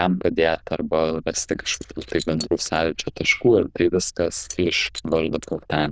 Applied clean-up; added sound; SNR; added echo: neural diffusion model UNIVERSE++.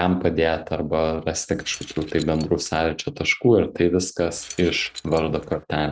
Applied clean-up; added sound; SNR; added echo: neural mask model RNNoise.